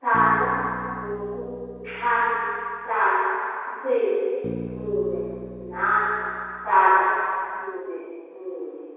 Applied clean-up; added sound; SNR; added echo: none; Bass guitar; 14 dB; reverberation time 2.2 s.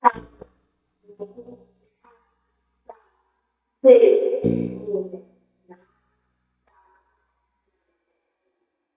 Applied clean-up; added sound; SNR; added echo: neural mask model DeepFilterNet 3.